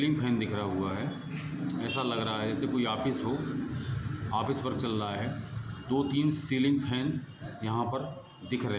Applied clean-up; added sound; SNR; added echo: none; none; none; none.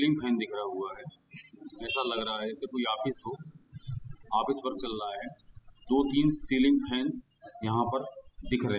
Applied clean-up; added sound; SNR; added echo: classical method spectral subtraction.